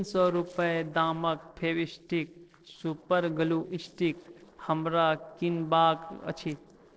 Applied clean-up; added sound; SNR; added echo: neural separator model SepFormer DNS4.